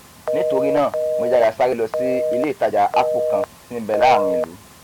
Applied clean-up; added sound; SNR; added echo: none; Telephone; 1 dB; none.